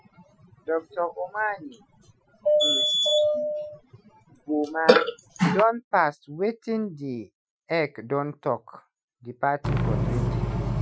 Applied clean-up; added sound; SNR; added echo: classical method Wiener filter.